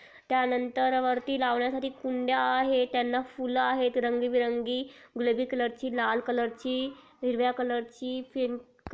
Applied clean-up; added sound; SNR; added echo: none; none; none; none.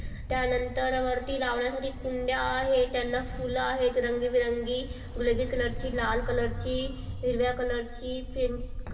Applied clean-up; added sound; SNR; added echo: none; Ocean; 7 dB; reverberation time 1.8 s.